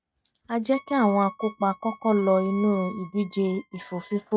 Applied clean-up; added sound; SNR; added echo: neural mask model RNNoise.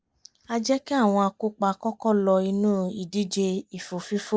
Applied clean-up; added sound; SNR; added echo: neural mask model Resemble Enhance denoiser.